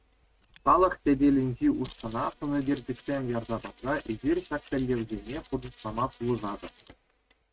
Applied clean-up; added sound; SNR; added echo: neural mask model RNNoise.